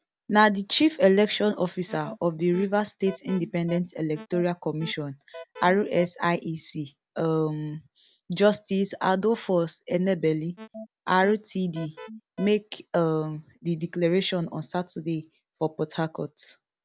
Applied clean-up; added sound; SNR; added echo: none; Alarm; 17 dB; none.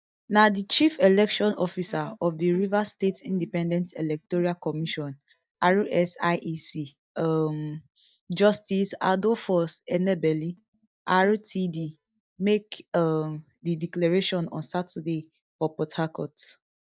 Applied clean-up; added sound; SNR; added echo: neural mask model DeepFilterNet 3.